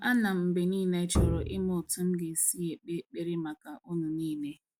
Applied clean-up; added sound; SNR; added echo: none; Bowed string instrument; 1 dB; none.